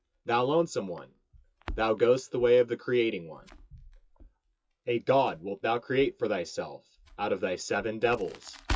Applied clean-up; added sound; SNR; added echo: classical method WPE with log-MMSE.